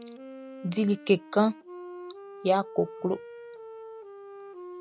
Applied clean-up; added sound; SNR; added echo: none; Wind instrument, woodwind instrument; 14 dB; none.